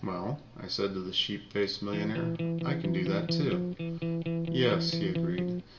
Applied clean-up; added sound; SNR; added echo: none; Electric guitar; -2 dB; reverberation time 1.7 s.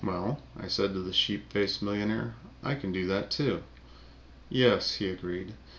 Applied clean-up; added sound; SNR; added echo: none; none; none; none.